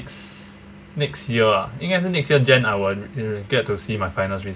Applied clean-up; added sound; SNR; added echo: none; none; none; none.